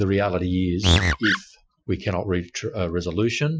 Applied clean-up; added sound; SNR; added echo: classical method Wiener filter.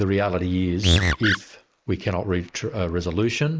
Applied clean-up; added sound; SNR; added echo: neural mask model Resemble Enhance denoiser.